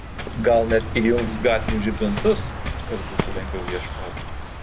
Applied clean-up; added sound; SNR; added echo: none; Waves, surf; 4 dB; none.